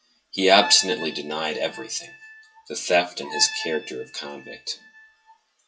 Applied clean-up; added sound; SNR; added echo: classical method WPE with log-MMSE.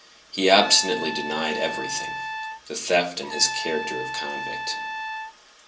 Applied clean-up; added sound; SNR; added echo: none; Trumpet; 7 dB; reverberation time 0.2 s.